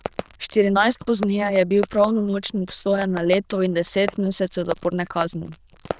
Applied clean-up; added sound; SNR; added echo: neural diffusion model UNIVERSE++.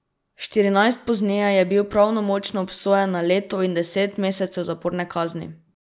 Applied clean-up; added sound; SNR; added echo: none; none; none; none.